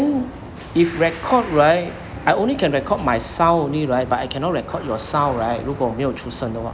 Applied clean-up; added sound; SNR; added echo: none; none; none; none.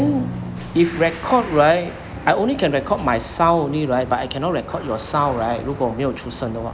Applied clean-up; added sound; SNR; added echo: none; Drum; 17 dB; none.